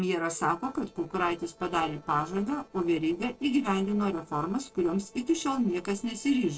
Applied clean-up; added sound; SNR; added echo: neural separator model SepFormer DNS4.